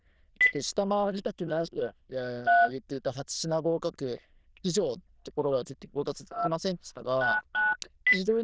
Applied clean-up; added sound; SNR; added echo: neural diffusion model UNIVERSE++.